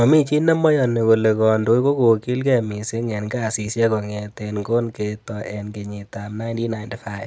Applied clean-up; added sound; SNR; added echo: none; none; none; none.